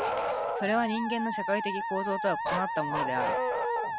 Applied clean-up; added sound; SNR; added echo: none; Musical instrument + Bark; -1 dB; none.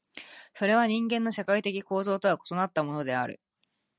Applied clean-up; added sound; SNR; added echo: none; none; none; none.